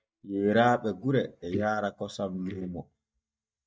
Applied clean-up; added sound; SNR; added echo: neural mask model DeepFilterNet 3.